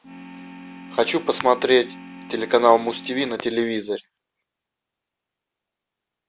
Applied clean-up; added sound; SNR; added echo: none; Organ; 16 dB; none.